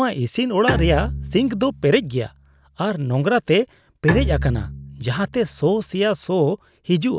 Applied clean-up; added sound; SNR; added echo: none; Bowed string instrument; 7 dB; none.